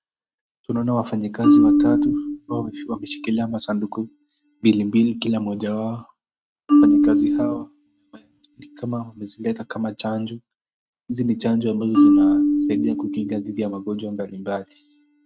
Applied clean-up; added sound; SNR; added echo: neural mask model RNNoise.